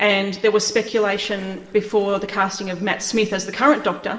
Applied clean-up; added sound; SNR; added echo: neural separator model SepFormer DNS4.